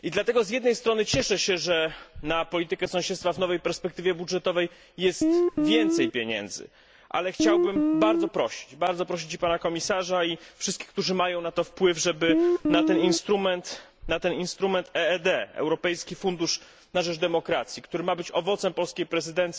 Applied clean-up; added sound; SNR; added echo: none; Guitar; -4 dB; none.